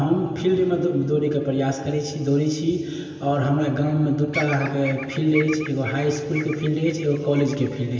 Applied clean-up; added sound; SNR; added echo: none; Bird vocalization, bird call, bird song; 13 dB; reverberation time 2.6 s.